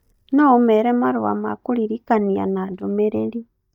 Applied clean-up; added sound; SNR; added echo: neural mask model DeepFilterNet 3.